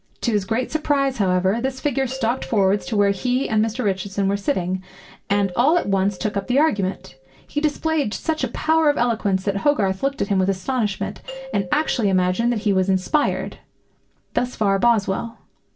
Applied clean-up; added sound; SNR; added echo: none; Doorbell; 17 dB; reverberation time 0.2 s.